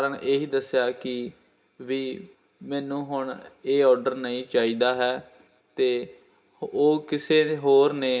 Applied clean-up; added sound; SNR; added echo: none; none; none; reverberation time 0.3 s.